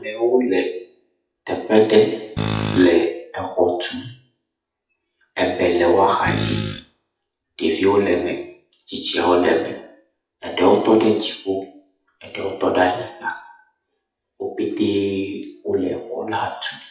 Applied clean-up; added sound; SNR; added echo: classical method WPE with log-MMSE.